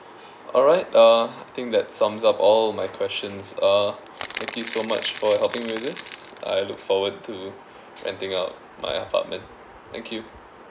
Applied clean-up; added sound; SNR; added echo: none; Crackle / Crushing; 12 dB; none.